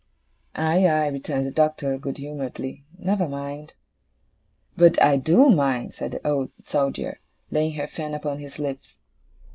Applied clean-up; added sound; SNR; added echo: neural mask model Resemble Enhance denoiser.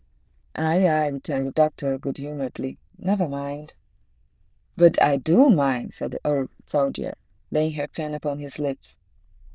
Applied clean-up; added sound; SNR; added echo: neural diffusion model UNIVERSE++.